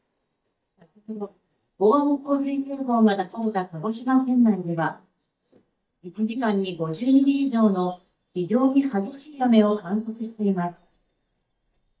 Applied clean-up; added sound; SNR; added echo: neural mask model DeepFilterNet 3.